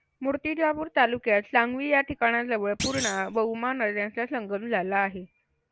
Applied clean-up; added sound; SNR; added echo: none; Thump, thud; 9 dB; none.